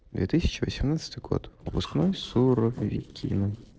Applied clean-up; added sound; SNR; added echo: neural separator model SepFormer DNS4.